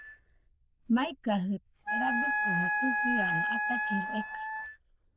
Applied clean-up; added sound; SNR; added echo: neural diffusion model UNIVERSE++.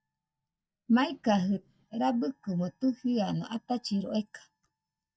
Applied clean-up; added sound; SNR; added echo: neural mask model DeepFilterNet 3.